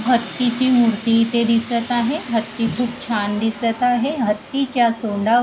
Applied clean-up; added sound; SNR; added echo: none; Train; 17 dB; none.